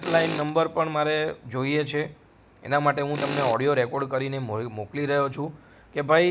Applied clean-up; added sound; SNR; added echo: none; Tools; 12 dB; none.